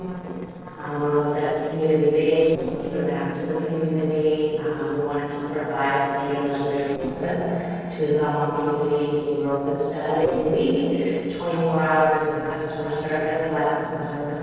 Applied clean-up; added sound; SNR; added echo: neural separator model SepFormer DNS4.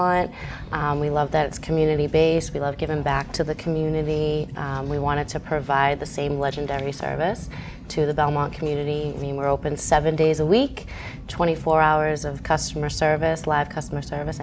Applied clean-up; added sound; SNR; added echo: none; none; none; none.